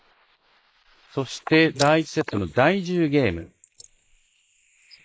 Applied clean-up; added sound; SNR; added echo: neural mask model Resemble Enhance denoiser.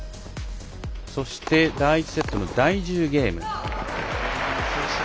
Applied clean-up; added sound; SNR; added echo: none; none; none; none.